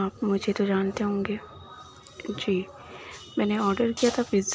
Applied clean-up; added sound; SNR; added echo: none; none; none; none.